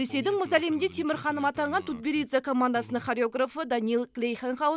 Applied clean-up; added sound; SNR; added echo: none; none; none; none.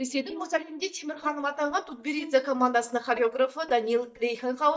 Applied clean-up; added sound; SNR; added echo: neural mask model DeepFilterNet 3.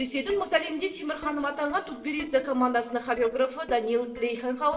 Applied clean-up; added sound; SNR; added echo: neural separator model SepFormer DNS4.